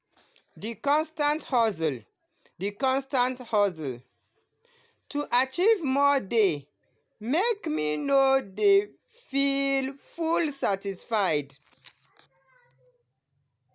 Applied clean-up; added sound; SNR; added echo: none; none; none; none.